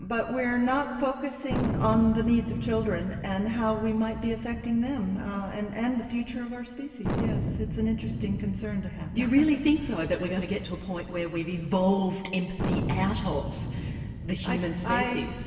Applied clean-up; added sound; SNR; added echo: none; Thunder; 6 dB; reverberation time 2.3 s.